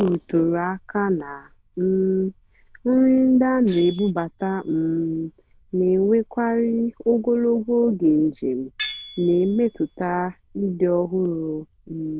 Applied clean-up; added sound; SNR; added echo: neural diffusion model UNIVERSE++.